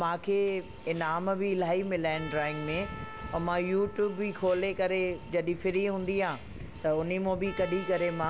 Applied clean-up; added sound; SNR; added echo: none; Trumpet + Alarm; 15 dB; none.